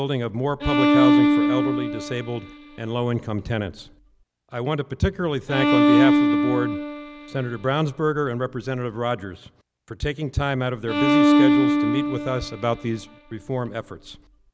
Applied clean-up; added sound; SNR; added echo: none; Bowed string instrument; -5 dB; none.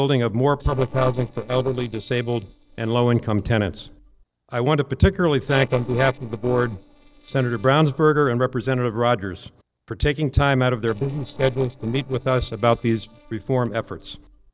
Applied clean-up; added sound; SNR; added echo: neural separator model SepFormer DNS4.